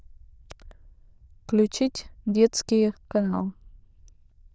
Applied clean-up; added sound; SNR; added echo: neural diffusion model UNIVERSE++.